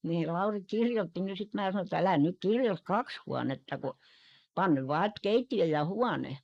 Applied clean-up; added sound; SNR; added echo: neural mask model Resemble Enhance denoiser.